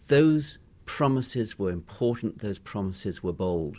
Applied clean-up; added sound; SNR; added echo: none; none; none; none.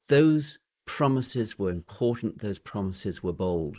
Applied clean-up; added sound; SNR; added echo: neural mask model Resemble Enhance denoiser.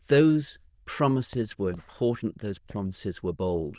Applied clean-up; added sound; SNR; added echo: neural diffusion model UNIVERSE++.